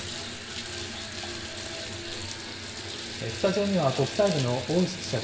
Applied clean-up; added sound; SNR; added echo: none; Bathtub (filling or washing) / Water tap, faucet; 6 dB; reverberation time 1.6 s.